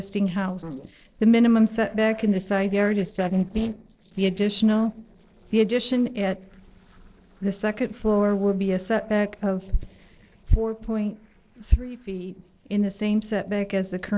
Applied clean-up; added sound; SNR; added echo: neural separator model SepFormer DNS4.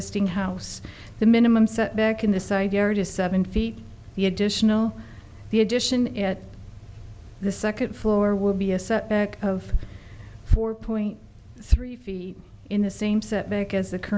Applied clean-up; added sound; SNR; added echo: none; none; none; none.